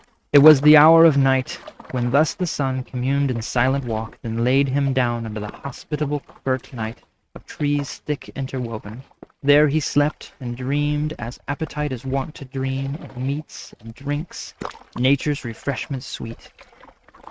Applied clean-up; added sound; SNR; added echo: neural mask model RNNoise.